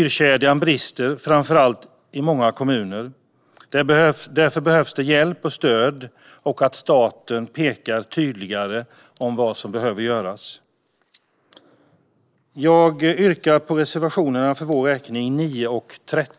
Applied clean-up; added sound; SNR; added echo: neural mask model Resemble Enhance denoiser.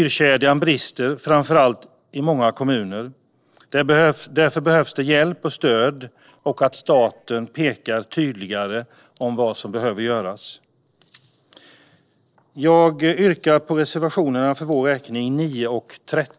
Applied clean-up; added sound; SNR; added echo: neural separator model SepFormer DNS4.